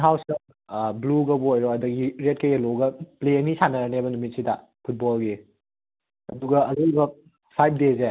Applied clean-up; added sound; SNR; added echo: none; none; none; none.